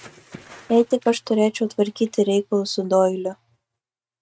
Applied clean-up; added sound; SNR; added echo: neural mask model RNNoise.